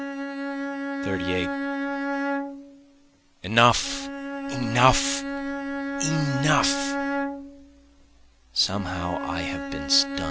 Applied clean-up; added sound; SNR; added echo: none; Bowed string instrument; 3 dB; none.